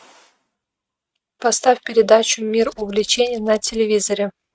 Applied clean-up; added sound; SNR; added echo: neural mask model RNNoise.